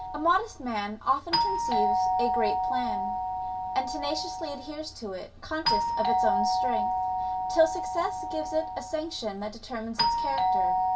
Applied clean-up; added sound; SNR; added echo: none; Doorbell; -3 dB; reverberation time 0.2 s.